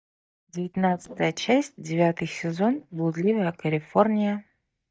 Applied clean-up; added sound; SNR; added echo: neural mask model DeepFilterNet 3.